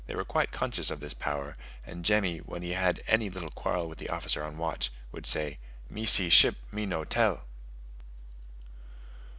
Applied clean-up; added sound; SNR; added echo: none; none; none; none.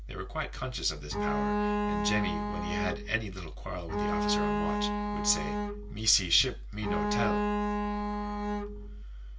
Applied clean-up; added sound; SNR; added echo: none; Bowed string instrument; -3 dB; reverberation time 0.2 s.